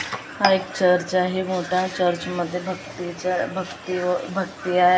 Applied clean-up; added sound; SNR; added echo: none; none; none; none.